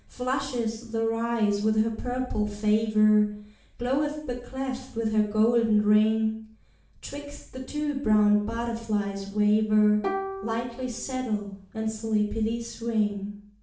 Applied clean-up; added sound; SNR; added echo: none; Plucked string instrument; 9 dB; reverberation time 0.5 s.